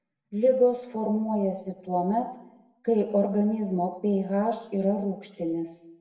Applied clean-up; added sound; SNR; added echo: none; none; none; reverberation time 0.8 s.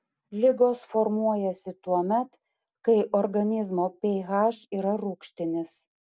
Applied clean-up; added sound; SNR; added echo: none; none; none; none.